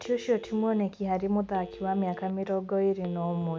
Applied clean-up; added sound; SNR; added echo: none; Telephone; 17 dB; none.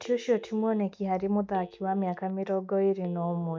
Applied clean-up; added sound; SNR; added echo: neural mask model DeepFilterNet 3.